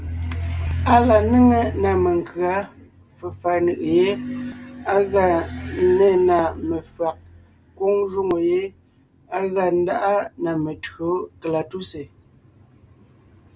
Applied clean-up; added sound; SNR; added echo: none; none; none; none.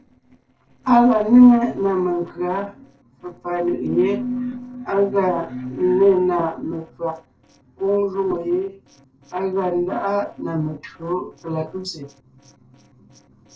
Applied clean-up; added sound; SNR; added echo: neural separator model SepFormer DNS4.